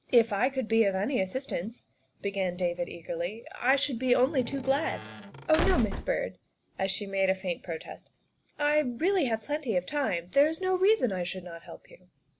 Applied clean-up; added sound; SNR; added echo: none; Squeak / Slam / Wood; 5 dB; none.